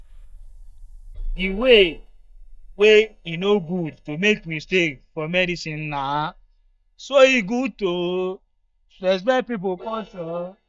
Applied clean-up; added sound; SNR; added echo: neural mask model DeepFilterNet 3.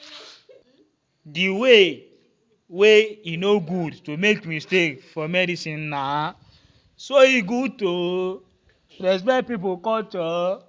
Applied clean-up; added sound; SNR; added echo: none; none; none; none.